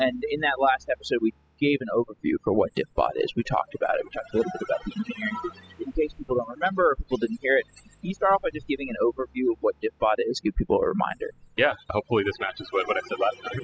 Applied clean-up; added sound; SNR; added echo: classical method spectral subtraction.